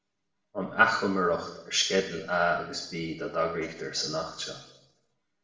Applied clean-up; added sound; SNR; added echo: none; none; none; reverberation time 0.8 s.